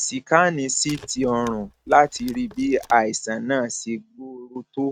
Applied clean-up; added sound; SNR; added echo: neural mask model RNNoise.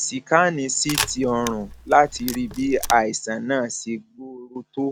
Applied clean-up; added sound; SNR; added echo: none; Camera; 9 dB; none.